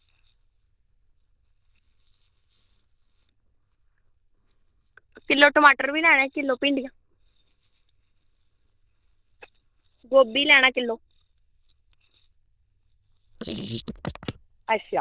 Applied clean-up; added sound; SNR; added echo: neural diffusion model UNIVERSE++.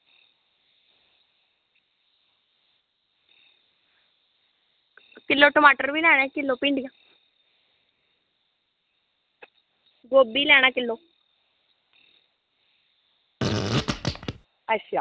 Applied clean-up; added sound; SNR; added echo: none; Fart; 0 dB; none.